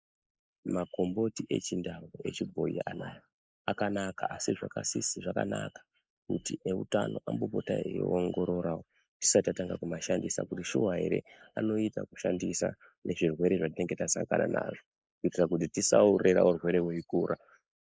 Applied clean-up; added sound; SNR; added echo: neural mask model Resemble Enhance denoiser.